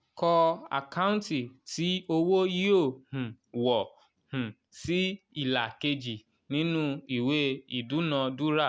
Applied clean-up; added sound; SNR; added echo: none; none; none; none.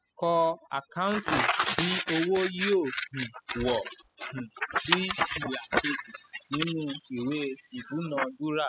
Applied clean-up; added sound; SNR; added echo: classical method spectral subtraction.